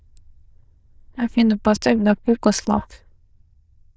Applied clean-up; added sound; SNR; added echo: neural diffusion model UNIVERSE++.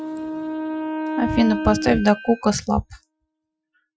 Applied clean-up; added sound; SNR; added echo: classical method Wiener filter.